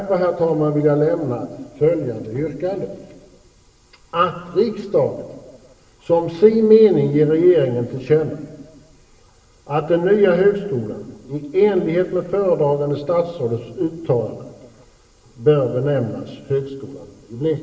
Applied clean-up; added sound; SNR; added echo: none; none; none; reverberation time 1.3 s.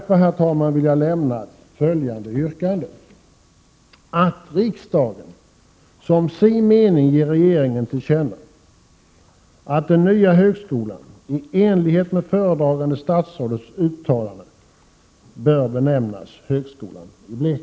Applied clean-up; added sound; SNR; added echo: none; none; none; none.